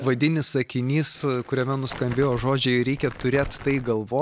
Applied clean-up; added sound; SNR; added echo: none; Crumpling, crinkling; 16 dB; none.